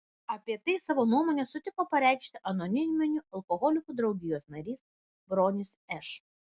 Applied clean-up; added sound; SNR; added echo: none; none; none; none.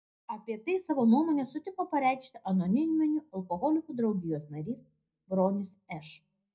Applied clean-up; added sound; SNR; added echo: none; none; none; reverberation time 0.3 s.